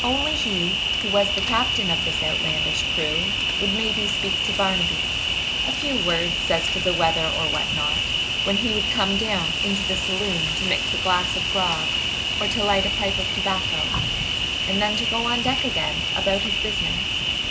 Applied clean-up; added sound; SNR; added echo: none; Cricket; -4 dB; none.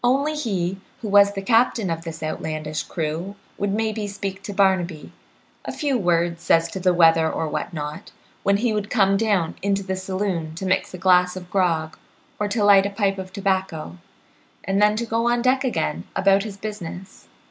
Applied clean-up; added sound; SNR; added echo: none; none; none; none.